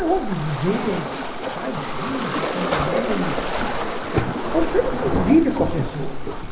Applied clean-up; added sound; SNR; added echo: none; Waves, surf; 0 dB; reverberation time 1.1 s.